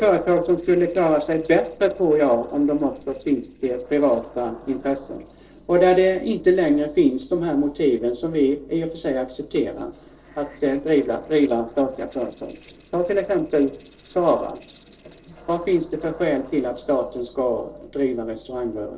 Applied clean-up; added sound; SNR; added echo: neural separator model SepFormer DNS4.